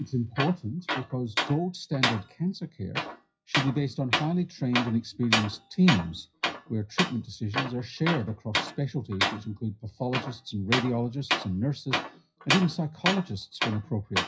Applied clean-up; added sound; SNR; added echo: classical method WPE with log-MMSE.